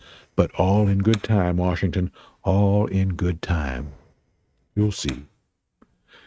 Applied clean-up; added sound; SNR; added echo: neural mask model RNNoise.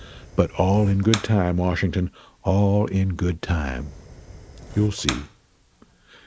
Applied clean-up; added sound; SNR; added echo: none; Fire; 15 dB; none.